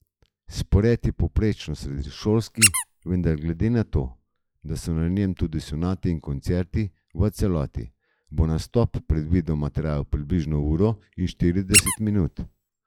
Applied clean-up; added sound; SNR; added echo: classical method log-MMSE.